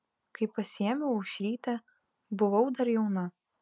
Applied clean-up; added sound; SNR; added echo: none; none; none; none.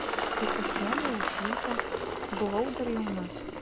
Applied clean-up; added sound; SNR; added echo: none; Engine; -2 dB; none.